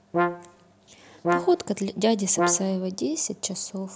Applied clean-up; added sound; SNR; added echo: none; Brass instrument; 2 dB; none.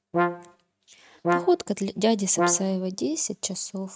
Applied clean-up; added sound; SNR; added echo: neural mask model RNNoise.